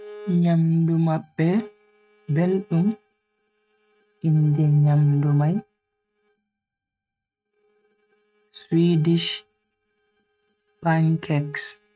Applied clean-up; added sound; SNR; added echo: neural mask model RNNoise.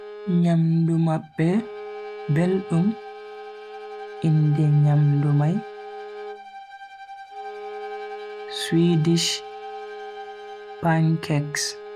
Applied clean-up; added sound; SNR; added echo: none; Bowed string instrument + Bowed string instrument; 13 dB; none.